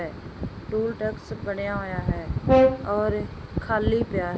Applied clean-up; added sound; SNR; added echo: none; Brass instrument; -3 dB; none.